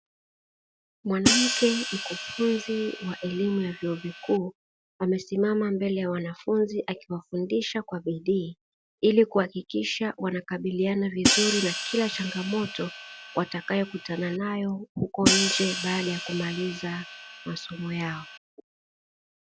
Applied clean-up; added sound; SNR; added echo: none; Hi-hat; 2 dB; none.